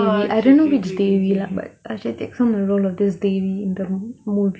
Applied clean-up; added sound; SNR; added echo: none; none; none; none.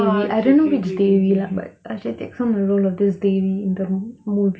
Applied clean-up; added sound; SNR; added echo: none; none; none; reverberation time 0.2 s.